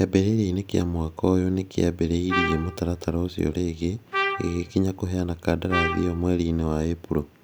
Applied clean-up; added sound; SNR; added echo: none; Trumpet; 6 dB; none.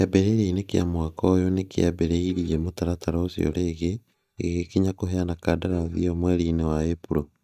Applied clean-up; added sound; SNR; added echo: neural mask model DeepFilterNet 3.